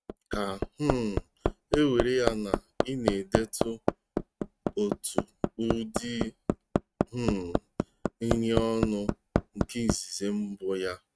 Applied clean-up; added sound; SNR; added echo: neural mask model RNNoise.